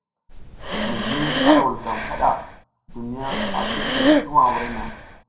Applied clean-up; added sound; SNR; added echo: none; Breathing; -2 dB; reverberation time 0.6 s.